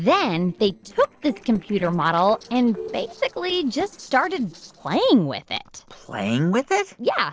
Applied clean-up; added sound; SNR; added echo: neural separator model SepFormer DNS4.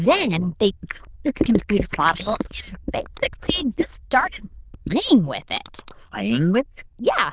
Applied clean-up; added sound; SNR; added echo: neural diffusion model UNIVERSE++.